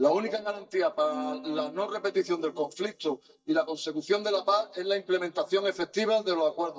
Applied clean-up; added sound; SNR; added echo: neural mask model DeepFilterNet 3.